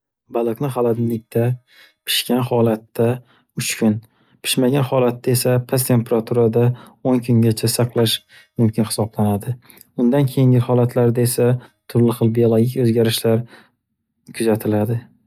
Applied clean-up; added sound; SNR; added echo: neural mask model DeepFilterNet 3.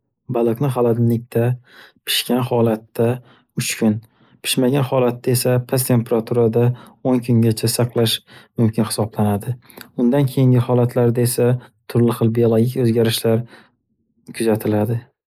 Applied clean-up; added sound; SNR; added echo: neural mask model Resemble Enhance denoiser.